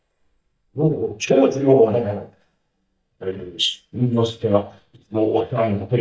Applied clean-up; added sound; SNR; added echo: neural mask model DeepFilterNet 3.